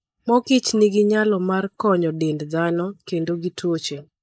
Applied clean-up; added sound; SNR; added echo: neural mask model Resemble Enhance denoiser.